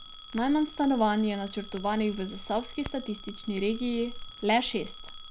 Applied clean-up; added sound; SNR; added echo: none; Telephone + Crackle; 11 dB; none.